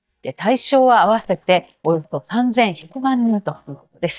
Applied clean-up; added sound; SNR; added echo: neural mask model DeepFilterNet 3.